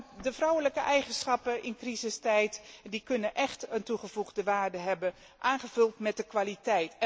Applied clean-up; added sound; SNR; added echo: none; none; none; none.